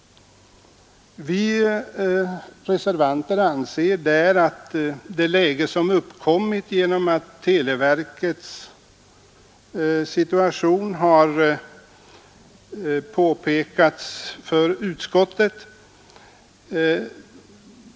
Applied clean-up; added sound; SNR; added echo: none; none; none; none.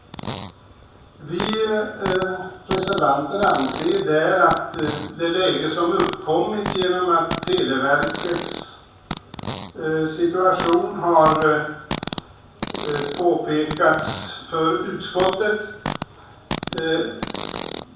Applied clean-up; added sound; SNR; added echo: none; Fart; 9 dB; reverberation time 0.7 s.